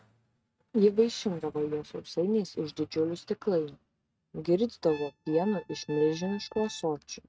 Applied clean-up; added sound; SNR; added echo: neural mask model RNNoise.